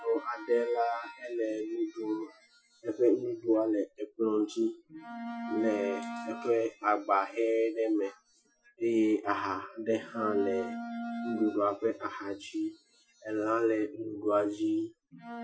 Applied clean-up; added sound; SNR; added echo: classical method Wiener filter.